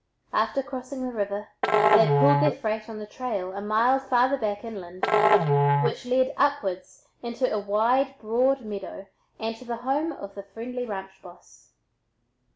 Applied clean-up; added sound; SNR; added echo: none; Musical instrument; -2 dB; none.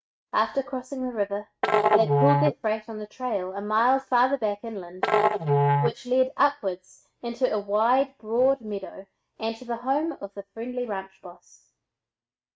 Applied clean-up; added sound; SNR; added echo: neural mask model RNNoise.